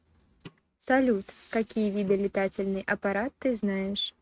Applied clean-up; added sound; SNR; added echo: neural mask model RNNoise.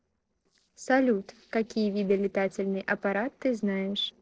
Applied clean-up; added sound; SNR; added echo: neural separator model SepFormer DNS4.